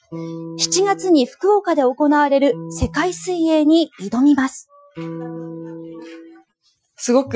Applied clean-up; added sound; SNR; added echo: classical method Wiener filter.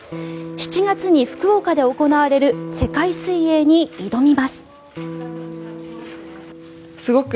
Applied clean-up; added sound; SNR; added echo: none; Electric guitar; 14 dB; none.